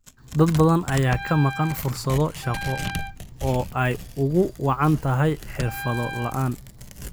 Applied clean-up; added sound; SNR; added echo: none; Wind instrument, woodwind instrument + Tearing; 11 dB; none.